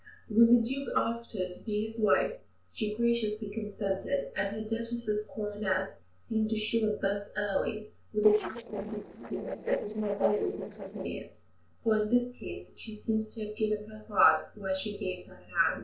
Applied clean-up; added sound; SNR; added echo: neural separator model SepFormer DNS4.